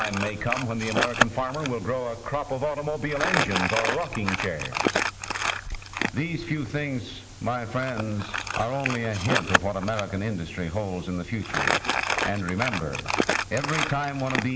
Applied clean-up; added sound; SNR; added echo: none; Crumpling, crinkling; 1 dB; none.